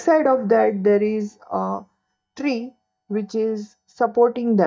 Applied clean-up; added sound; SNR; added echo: neural mask model DeepFilterNet 3.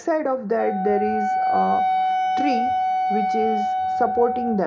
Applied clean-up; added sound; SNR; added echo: none; Wind instrument, woodwind instrument; -2 dB; reverberation time 0.3 s.